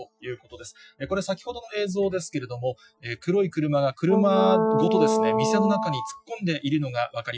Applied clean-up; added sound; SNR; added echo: classical method Wiener filter.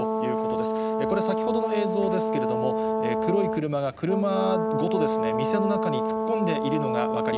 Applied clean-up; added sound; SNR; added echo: none; Brass instrument; -3 dB; none.